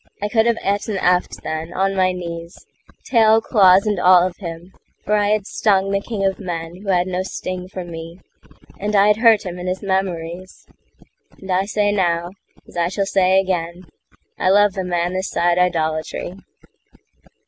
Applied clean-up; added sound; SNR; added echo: none; none; none; none.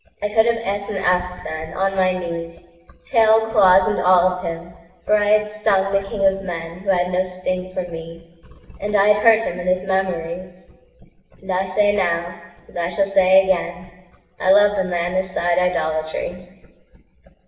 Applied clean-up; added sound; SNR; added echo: none; none; none; reverberation time 1.1 s.